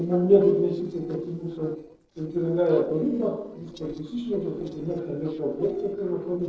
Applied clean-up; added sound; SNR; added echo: neural separator model SepFormer DNS4.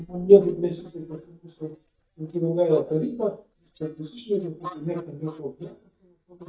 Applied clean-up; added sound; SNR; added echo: neural mask model DeepFilterNet 3.